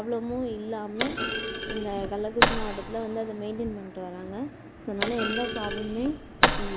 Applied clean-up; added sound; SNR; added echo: none; Thump, thud; -1 dB; none.